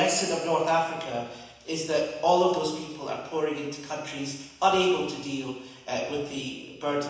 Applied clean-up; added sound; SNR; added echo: none; none; none; reverberation time 1.1 s.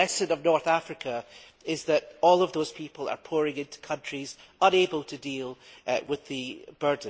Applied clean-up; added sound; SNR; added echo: none; none; none; none.